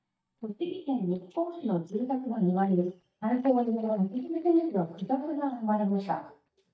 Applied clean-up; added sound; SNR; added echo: neural mask model DeepFilterNet 3.